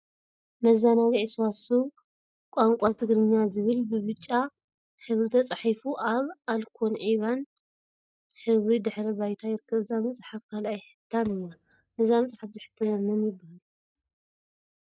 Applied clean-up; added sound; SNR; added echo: neural mask model DeepFilterNet 3.